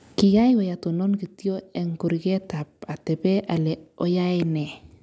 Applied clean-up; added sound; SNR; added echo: none; none; none; none.